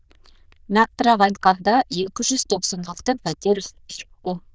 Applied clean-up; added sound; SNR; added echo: neural diffusion model UNIVERSE++.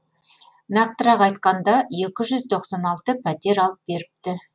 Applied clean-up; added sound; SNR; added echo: none; none; none; none.